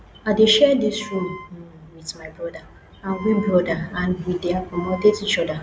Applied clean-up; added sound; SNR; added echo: none; Wind instrument, woodwind instrument; 17 dB; none.